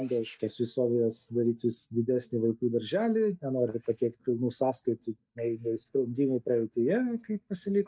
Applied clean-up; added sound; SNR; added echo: neural mask model DeepFilterNet 3.